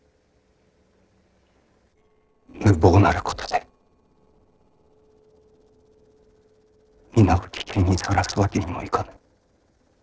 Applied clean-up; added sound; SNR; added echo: neural separator model SepFormer DNS4.